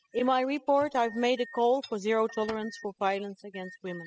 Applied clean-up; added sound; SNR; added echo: classical method spectral subtraction.